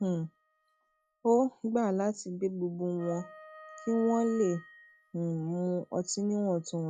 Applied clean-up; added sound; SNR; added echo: classical method log-MMSE.